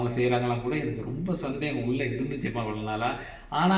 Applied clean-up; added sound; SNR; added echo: none; Bass guitar; 16 dB; reverberation time 0.8 s.